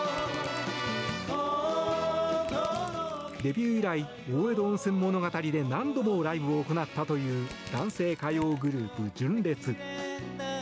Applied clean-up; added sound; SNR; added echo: none; Crushing; 20 dB; none.